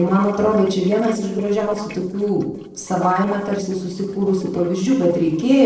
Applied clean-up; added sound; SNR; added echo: neural separator model SepFormer DNS4.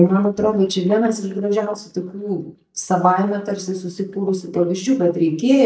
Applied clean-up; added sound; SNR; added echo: neural mask model DeepFilterNet 3.